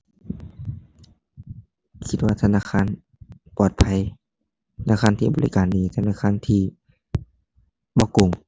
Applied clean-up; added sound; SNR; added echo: none; none; none; none.